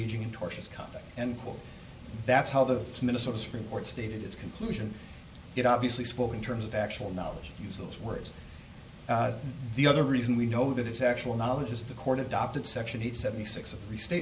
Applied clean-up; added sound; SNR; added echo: none; none; none; none.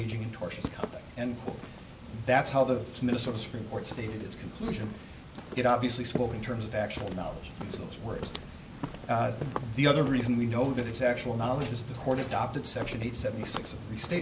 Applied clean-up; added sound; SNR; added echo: none; Walk, footsteps; 11 dB; none.